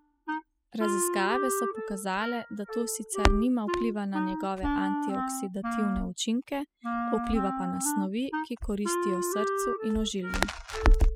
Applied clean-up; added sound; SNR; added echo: classical method spectral subtraction.